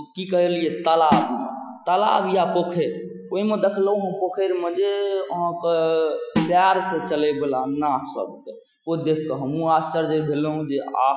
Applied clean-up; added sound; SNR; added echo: classical method Wiener filter.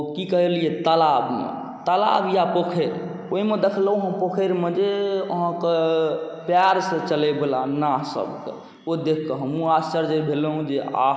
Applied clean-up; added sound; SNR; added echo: none; none; none; none.